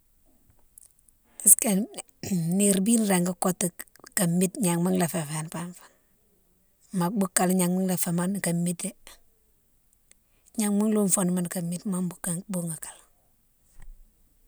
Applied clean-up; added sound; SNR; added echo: none; none; none; none.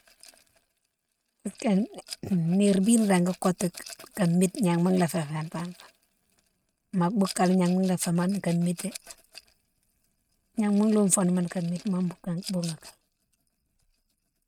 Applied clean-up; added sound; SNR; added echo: neural mask model RNNoise.